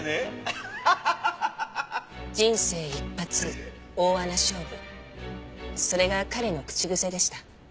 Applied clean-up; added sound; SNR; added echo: none; none; none; none.